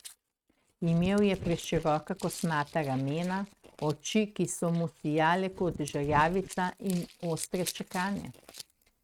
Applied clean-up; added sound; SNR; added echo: neural mask model RNNoise.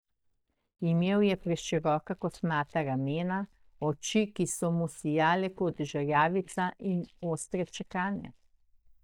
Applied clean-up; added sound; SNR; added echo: neural mask model DeepFilterNet 3.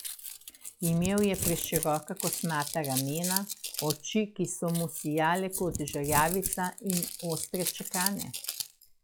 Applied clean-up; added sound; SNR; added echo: classical method log-MMSE.